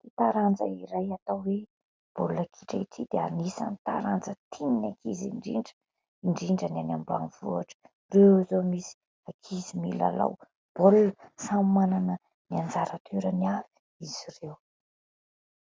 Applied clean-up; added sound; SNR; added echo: none; none; none; none.